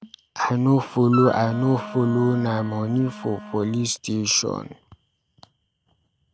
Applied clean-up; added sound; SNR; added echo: neural mask model RNNoise.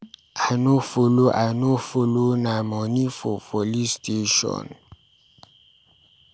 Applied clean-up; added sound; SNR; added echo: none; none; none; none.